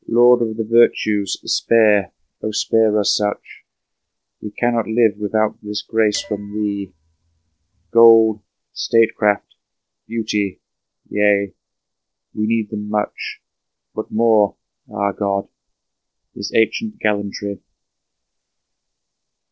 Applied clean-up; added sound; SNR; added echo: neural separator model SepFormer DNS4.